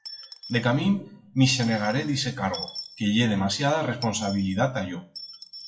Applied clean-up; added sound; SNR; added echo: classical method WPE with log-MMSE.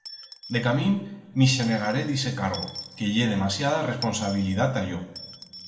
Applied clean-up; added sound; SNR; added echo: none; Coin (dropping) / Dishes, pots, and pans; 18 dB; reverberation time 1.2 s.